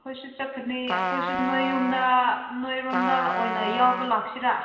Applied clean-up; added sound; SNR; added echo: none; Trumpet; 4 dB; reverberation time 1.4 s.